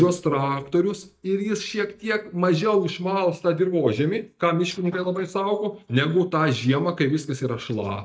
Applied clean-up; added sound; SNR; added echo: neural mask model DeepFilterNet 3.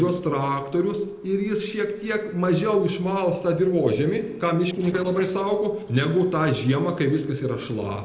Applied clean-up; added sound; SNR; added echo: neural separator model SepFormer DNS4.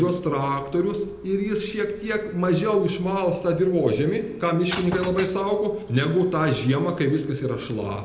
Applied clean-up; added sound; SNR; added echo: none; Shatter / Crushing; 11 dB; reverberation time 0.8 s.